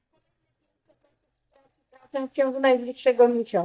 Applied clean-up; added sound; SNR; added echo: neural mask model DeepFilterNet 3.